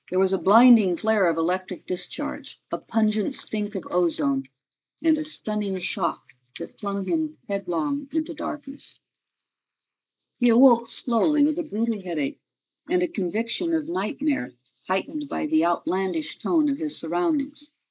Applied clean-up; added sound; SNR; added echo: neural mask model Resemble Enhance denoiser.